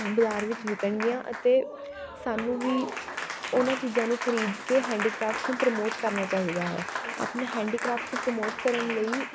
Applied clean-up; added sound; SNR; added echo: none; Applause; 6 dB; none.